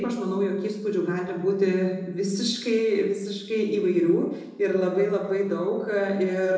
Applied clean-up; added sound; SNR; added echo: none; none; none; reverberation time 0.9 s.